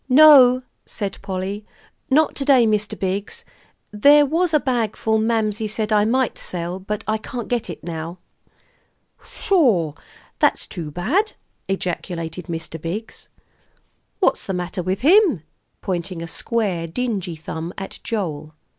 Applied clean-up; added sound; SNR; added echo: none; none; none; none.